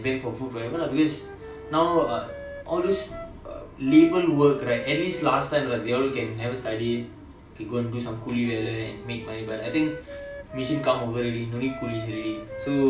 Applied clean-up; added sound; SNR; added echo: none; Wind instrument, woodwind instrument; 14 dB; reverberation time 0.5 s.